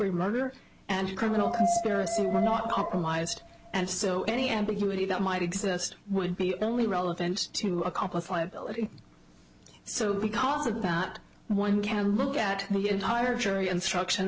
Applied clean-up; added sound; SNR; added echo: none; Dog; 4 dB; none.